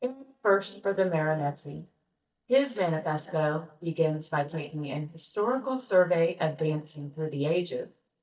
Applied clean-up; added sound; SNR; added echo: neural mask model DeepFilterNet 3.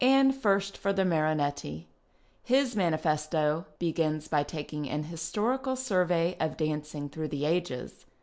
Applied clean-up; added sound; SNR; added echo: none; none; none; none.